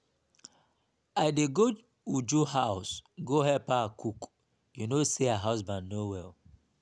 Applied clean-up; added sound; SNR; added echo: none; none; none; none.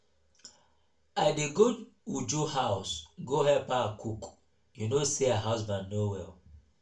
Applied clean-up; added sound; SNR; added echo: none; none; none; reverberation time 0.3 s.